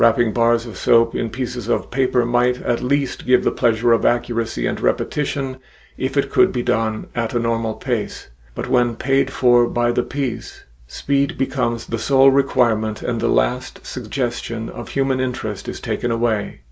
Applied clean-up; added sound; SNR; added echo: none; none; none; none.